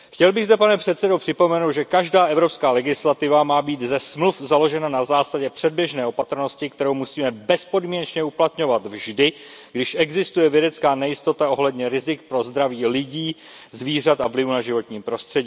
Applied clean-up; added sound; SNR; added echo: none; none; none; none.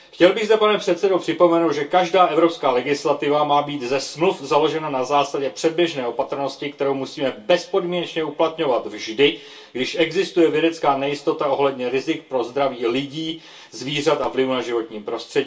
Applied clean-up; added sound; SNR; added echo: none; none; none; reverberation time 0.2 s.